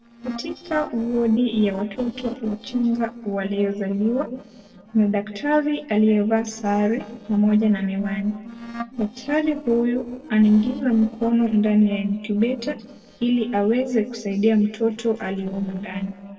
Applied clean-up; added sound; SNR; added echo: neural separator model SepFormer DNS4.